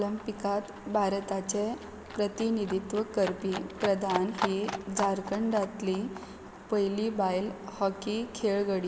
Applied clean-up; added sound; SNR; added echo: none; Livestock, farm animals, working animals; 12 dB; none.